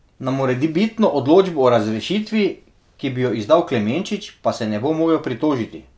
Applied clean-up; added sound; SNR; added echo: none; none; none; none.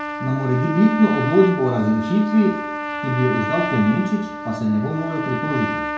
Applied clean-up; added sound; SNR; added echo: none; Trumpet; 7 dB; reverberation time 0.6 s.